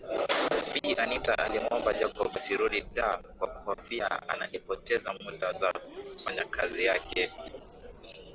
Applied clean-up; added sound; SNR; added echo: none; Race car, auto racing / Accelerating, revving, vroom; 18 dB; none.